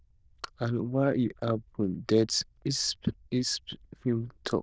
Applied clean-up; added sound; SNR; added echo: neural diffusion model UNIVERSE++.